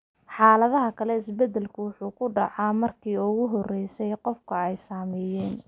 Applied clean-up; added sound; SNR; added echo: none; none; none; none.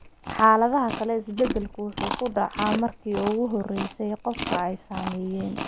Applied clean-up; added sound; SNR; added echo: none; Chewing, mastication; 9 dB; none.